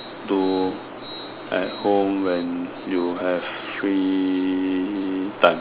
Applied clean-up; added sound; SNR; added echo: none; none; none; none.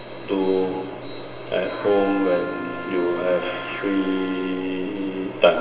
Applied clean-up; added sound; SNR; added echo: none; Trumpet; 12 dB; reverberation time 2.3 s.